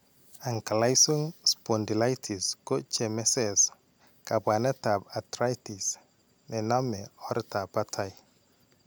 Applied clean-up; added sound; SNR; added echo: none; none; none; none.